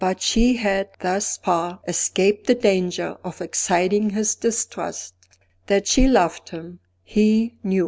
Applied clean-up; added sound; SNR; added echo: none; none; none; none.